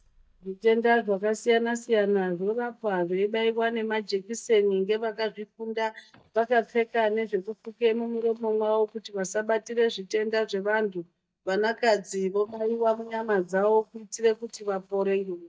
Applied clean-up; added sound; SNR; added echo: neural mask model DeepFilterNet 3.